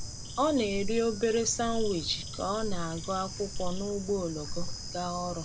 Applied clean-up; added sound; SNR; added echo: none; Bird / Insect; 4 dB; none.